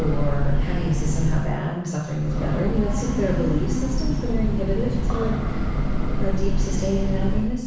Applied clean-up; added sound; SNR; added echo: none; Train / Breathing; -4 dB; reverberation time 1.1 s.